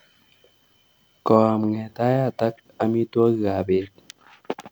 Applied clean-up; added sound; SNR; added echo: none; none; none; none.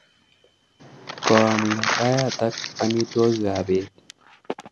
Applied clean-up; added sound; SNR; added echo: none; Crumpling, crinkling; 5 dB; none.